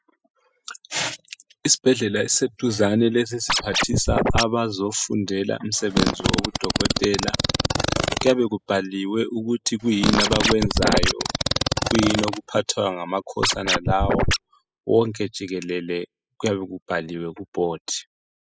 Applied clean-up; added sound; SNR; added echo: classical method spectral subtraction.